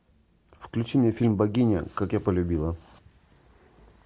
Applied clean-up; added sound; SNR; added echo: none; none; none; none.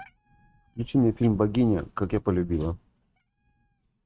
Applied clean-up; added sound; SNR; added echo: neural mask model RNNoise.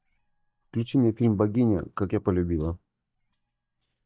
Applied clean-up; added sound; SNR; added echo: neural mask model DeepFilterNet 3.